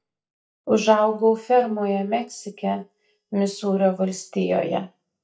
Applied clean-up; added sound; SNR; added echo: neural mask model DeepFilterNet 3.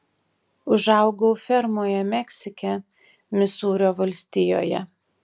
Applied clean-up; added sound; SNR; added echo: none; none; none; none.